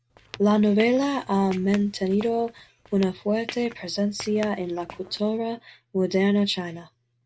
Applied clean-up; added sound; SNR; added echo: none; Squeak / Walk, footsteps; 19 dB; none.